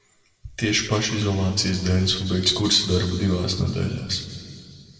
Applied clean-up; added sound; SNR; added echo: none; none; none; reverberation time 2.4 s.